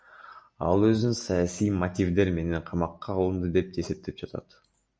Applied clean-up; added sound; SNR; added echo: none; none; none; none.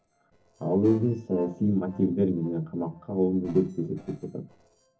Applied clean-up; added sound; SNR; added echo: neural separator model SepFormer DNS4.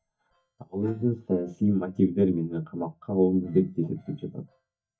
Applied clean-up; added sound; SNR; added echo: neural mask model DeepFilterNet 3.